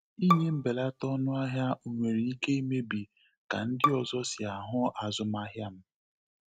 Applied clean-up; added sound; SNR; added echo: neural mask model RNNoise.